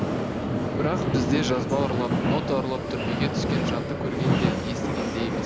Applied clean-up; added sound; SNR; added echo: none; Subway, metro, underground; -5 dB; none.